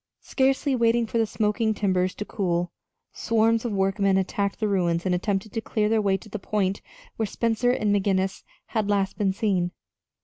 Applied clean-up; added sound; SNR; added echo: none; none; none; none.